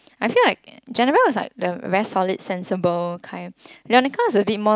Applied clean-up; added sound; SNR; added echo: none; none; none; none.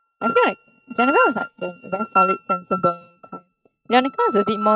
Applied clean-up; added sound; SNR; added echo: neural mask model RNNoise.